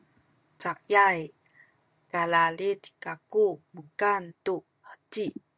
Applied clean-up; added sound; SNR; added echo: none; none; none; none.